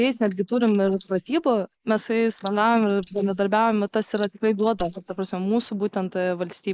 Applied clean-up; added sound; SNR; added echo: neural mask model Resemble Enhance denoiser.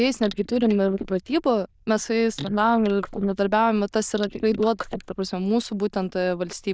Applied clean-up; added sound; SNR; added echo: neural diffusion model UNIVERSE++.